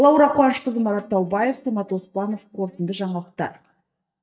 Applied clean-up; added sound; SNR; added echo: neural mask model DeepFilterNet 3.